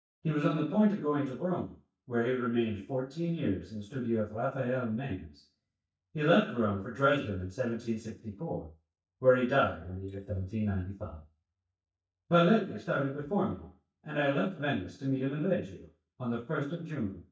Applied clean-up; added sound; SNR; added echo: neural mask model DeepFilterNet 3.